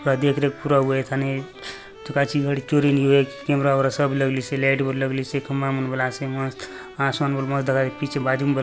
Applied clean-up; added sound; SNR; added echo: none; Bowed string instrument; 19 dB; none.